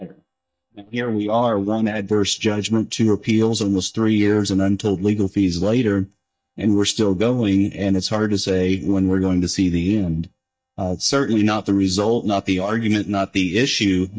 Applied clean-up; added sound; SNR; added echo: neural mask model DeepFilterNet 3.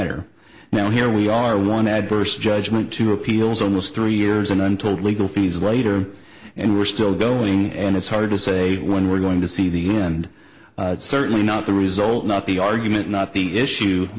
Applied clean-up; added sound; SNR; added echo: none; none; none; none.